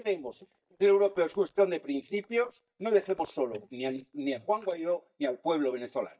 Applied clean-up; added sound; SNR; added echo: neural mask model DeepFilterNet 3.